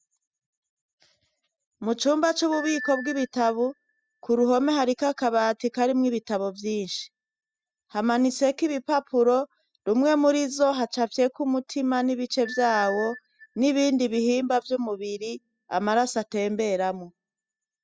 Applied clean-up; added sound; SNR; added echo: classical method spectral subtraction.